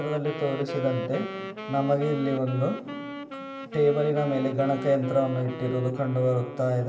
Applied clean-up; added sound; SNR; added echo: none; Wind instrument, woodwind instrument; 10 dB; reverberation time 1.8 s.